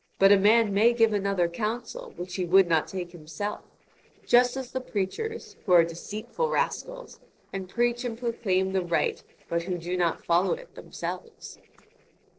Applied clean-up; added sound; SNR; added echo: neural separator model SepFormer DNS4.